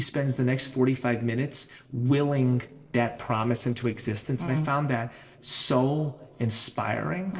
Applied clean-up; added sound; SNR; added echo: neural separator model SepFormer DNS4.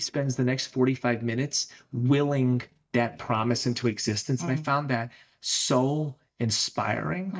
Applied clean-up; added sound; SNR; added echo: neural mask model DeepFilterNet 3.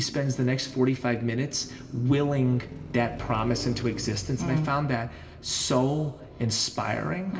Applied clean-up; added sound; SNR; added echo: none; Car passing by; 14 dB; reverberation time 0.5 s.